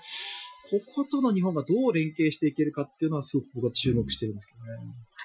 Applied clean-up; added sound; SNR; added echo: classical method Wiener filter.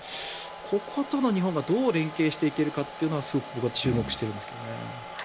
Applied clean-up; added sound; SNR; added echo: none; Domestic sounds, home sounds; 13 dB; none.